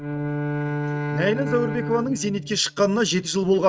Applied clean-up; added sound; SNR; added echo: neural mask model RNNoise.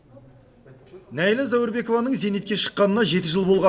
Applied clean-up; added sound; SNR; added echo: none; none; none; none.